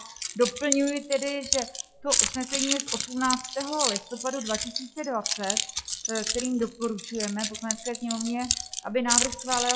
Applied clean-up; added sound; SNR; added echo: classical method log-MMSE.